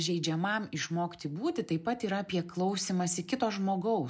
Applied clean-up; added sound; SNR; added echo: neural mask model Resemble Enhance denoiser.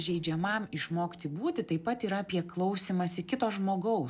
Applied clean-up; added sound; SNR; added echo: neural separator model SepFormer DNS4.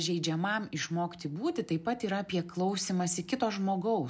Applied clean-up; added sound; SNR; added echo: none; none; none; none.